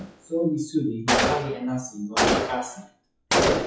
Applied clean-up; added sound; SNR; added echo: classical method WPE with log-MMSE.